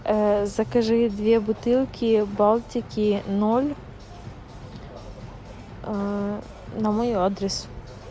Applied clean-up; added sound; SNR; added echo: none; none; none; none.